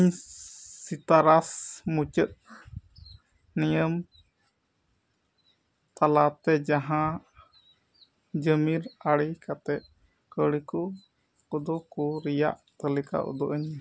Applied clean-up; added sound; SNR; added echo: none; none; none; none.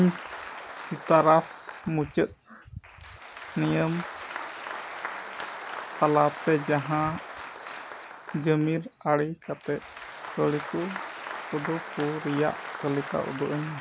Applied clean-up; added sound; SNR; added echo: none; Applause; 11 dB; none.